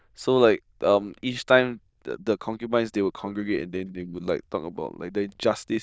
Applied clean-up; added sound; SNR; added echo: neural diffusion model UNIVERSE++.